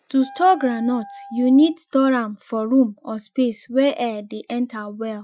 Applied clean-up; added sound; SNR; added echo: classical method Wiener filter.